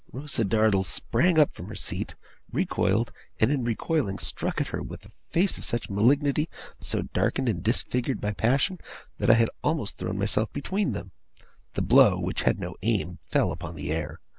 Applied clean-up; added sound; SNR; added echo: none; none; none; none.